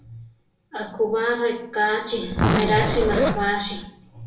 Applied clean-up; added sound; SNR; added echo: none; Zipper (clothing); -2 dB; reverberation time 0.3 s.